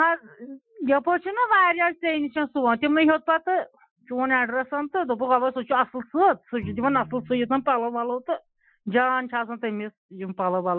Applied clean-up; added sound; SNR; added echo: classical method Wiener filter.